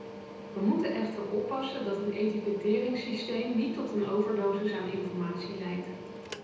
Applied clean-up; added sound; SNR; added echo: none; Mechanical fan; 12 dB; reverberation time 0.9 s.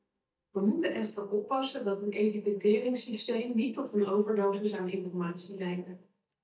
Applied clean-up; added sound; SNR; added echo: neural mask model DeepFilterNet 3.